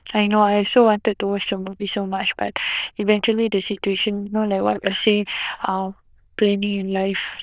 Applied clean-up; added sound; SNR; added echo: neural diffusion model UNIVERSE++.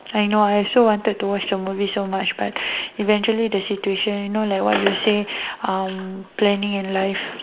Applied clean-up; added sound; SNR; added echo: none; none; none; none.